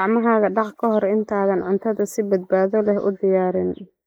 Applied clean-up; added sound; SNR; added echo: neural mask model Resemble Enhance denoiser.